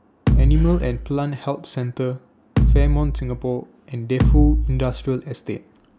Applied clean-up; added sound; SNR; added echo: none; Bass drum; -5 dB; none.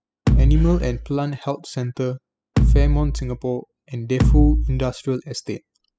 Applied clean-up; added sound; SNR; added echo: classical method spectral subtraction.